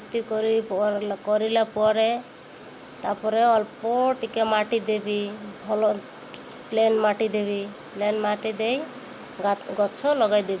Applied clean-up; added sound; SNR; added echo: none; none; none; none.